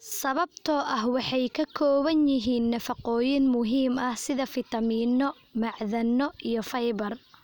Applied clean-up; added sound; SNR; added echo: none; none; none; none.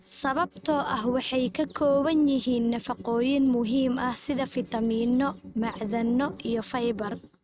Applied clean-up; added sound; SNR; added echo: neural mask model RNNoise.